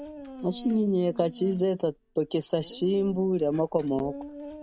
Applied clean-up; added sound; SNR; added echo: none; Dog; 16 dB; none.